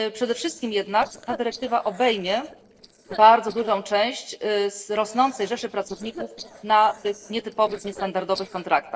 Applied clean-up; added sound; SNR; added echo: neural separator model SepFormer DNS4.